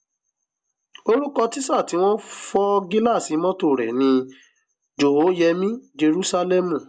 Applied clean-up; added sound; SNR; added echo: none; none; none; none.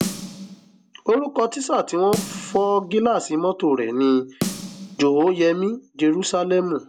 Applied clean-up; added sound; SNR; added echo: none; Snare drum; 12 dB; none.